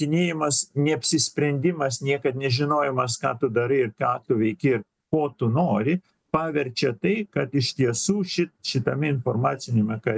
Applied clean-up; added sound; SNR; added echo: none; none; none; none.